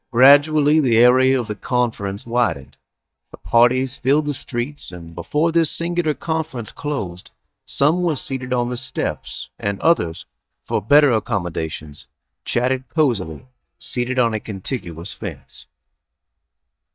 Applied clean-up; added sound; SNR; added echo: neural mask model DeepFilterNet 3.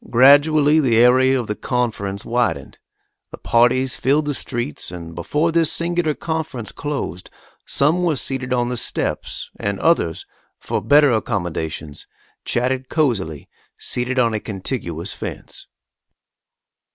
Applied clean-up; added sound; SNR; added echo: none; none; none; none.